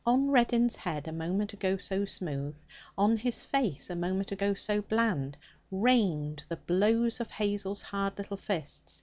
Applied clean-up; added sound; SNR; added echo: none; none; none; none.